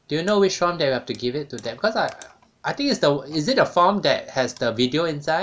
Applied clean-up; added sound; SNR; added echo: none; none; none; none.